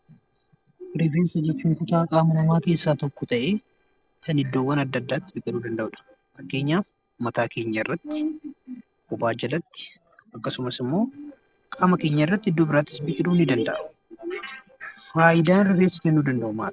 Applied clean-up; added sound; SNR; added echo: neural separator model SepFormer DNS4.